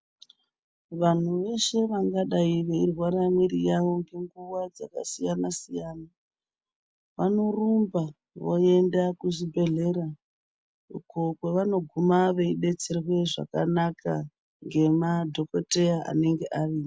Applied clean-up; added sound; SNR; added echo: none; none; none; none.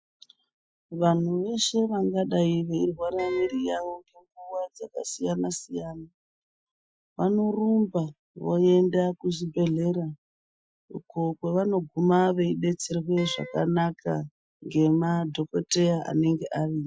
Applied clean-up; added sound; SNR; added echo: classical method Wiener filter.